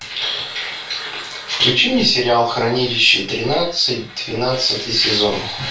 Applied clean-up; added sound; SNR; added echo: none; none; none; reverberation time 0.3 s.